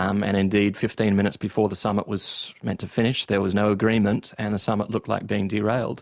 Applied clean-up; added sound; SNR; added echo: none; none; none; none.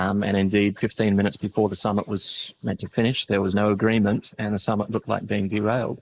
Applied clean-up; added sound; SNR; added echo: neural mask model Resemble Enhance denoiser.